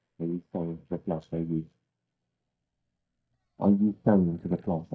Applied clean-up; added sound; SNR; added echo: neural mask model DeepFilterNet 3.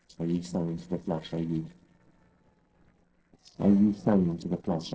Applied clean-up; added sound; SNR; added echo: neural separator model SepFormer DNS4.